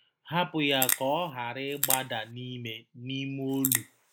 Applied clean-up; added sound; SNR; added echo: neural mask model Resemble Enhance denoiser.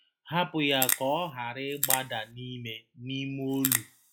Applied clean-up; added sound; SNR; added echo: classical method log-MMSE.